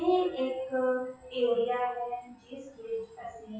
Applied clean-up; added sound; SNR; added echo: classical method WPE with log-MMSE.